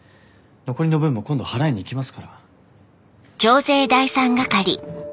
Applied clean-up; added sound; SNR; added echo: none; none; none; none.